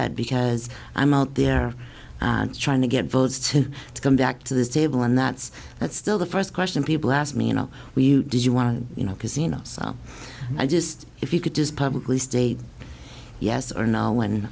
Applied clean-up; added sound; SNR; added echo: none; none; none; none.